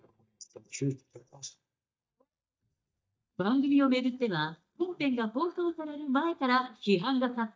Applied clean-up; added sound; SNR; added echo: neural mask model DeepFilterNet 3.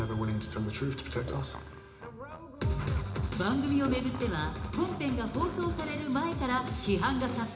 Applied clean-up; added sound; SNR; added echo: none; Fart; 18 dB; reverberation time 0.8 s.